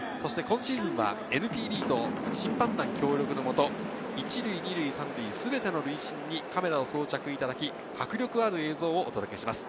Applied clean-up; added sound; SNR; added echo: none; Chime; 14 dB; none.